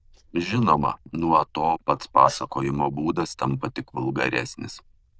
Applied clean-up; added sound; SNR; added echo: neural diffusion model UNIVERSE++.